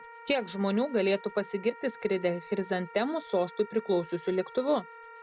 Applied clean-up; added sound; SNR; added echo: none; Wind instrument, woodwind instrument + Rattle (instrument); 17 dB; none.